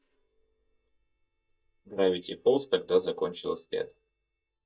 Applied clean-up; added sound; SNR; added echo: neural mask model DeepFilterNet 3.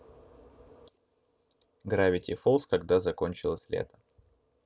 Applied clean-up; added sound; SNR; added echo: none; none; none; none.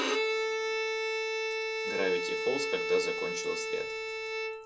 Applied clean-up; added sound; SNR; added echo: none; Bowed string instrument; -4 dB; reverberation time 0.2 s.